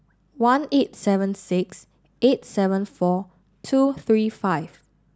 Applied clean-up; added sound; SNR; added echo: none; none; none; none.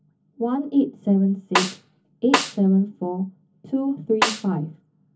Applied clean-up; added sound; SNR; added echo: none; Snare drum; 2 dB; reverberation time 0.3 s.